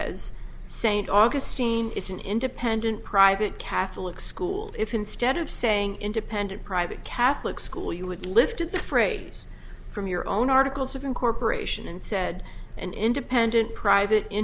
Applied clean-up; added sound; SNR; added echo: none; none; none; none.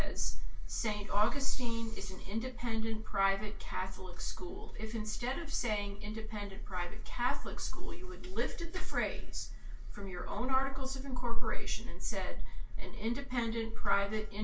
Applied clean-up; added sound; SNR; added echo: none; none; none; reverberation time 0.2 s.